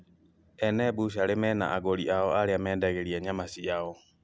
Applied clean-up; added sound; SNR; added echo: none; none; none; none.